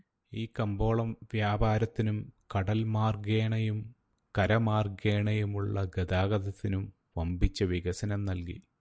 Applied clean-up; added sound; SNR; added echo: none; none; none; none.